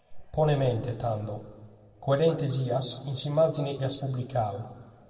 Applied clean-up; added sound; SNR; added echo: none; none; none; reverberation time 1.5 s.